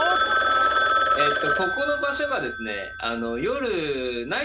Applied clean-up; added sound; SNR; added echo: none; Telephone; -3 dB; none.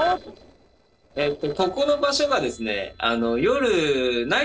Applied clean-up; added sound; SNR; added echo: neural separator model SepFormer DNS4.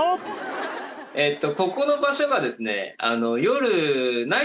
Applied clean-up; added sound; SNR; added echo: none; none; none; none.